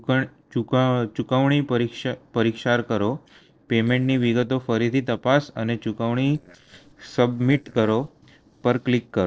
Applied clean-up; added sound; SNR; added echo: neural separator model SepFormer DNS4.